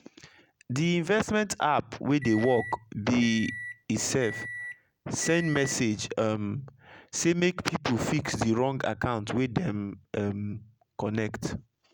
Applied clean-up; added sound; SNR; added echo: none; Microwave oven; 12 dB; none.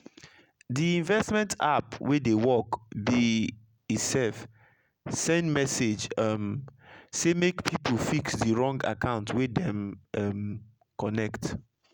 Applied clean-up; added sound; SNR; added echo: none; none; none; none.